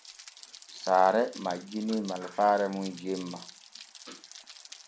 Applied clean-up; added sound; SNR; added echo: none; Rain; 18 dB; none.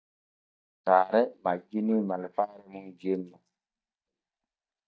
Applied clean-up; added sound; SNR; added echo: neural mask model DeepFilterNet 3.